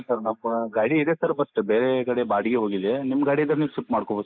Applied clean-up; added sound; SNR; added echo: neural mask model Resemble Enhance denoiser.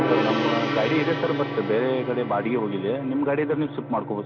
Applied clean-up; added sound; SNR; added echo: none; Gong; 3 dB; none.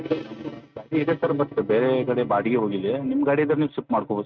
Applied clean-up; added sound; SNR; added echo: neural mask model RNNoise.